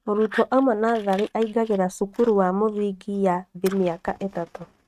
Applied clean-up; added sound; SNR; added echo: neural mask model RNNoise.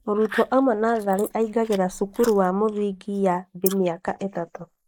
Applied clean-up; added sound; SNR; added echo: neural mask model Resemble Enhance denoiser.